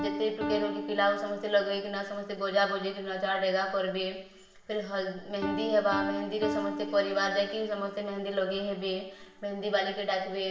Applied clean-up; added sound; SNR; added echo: none; Piano; 9 dB; reverberation time 0.8 s.